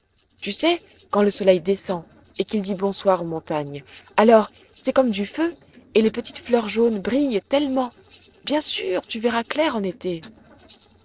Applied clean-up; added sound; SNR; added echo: neural separator model SepFormer DNS4.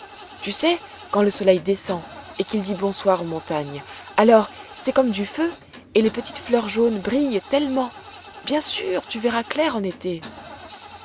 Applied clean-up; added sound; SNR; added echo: none; Engine starting / Car; 18 dB; none.